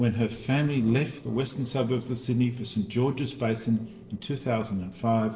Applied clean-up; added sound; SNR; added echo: neural separator model SepFormer DNS4.